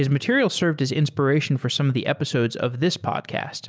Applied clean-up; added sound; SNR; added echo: none; none; none; none.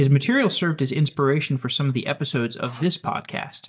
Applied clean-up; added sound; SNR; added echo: neural mask model DeepFilterNet 3.